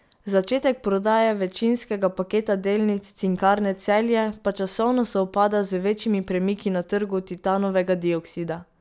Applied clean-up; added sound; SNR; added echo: none; none; none; none.